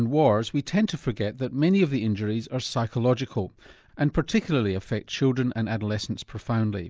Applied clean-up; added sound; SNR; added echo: none; none; none; none.